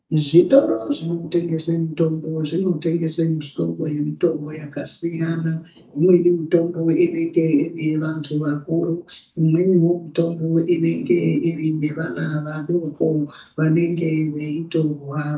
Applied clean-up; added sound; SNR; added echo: neural mask model DeepFilterNet 3.